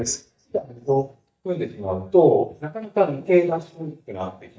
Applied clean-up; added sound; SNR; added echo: neural mask model DeepFilterNet 3.